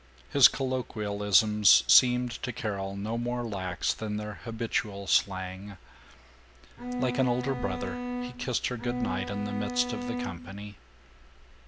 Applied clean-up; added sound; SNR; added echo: none; Bowed string instrument; 4 dB; none.